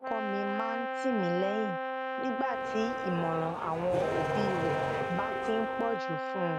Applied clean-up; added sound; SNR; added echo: none; Brass instrument + Accelerating, revving, vroom; 0 dB; none.